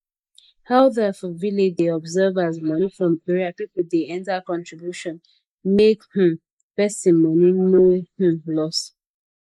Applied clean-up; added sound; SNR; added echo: neural mask model Resemble Enhance denoiser.